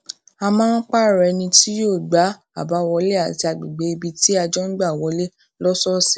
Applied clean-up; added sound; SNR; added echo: none; none; none; none.